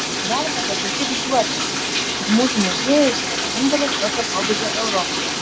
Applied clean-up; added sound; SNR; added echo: none; Bathtub (filling or washing); 0 dB; none.